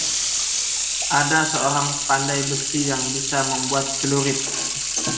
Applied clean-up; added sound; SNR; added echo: none; Sink (filling or washing) / Water tap, faucet; -1 dB; reverberation time 0.9 s.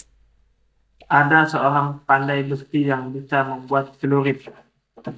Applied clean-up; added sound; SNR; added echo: neural mask model DeepFilterNet 3.